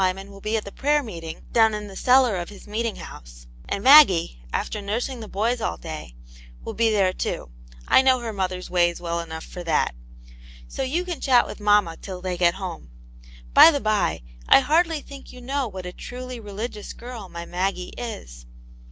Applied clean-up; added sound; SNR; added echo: none; none; none; none.